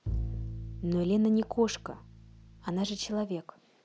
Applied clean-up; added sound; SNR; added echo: none; Bowed string instrument; 8 dB; none.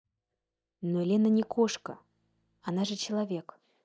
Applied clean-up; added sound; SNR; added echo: neural mask model DeepFilterNet 3.